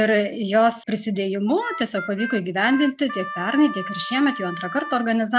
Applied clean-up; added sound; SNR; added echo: none; Harmonica; 11 dB; none.